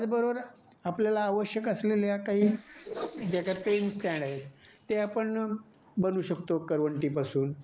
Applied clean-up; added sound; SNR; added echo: neural mask model Resemble Enhance denoiser.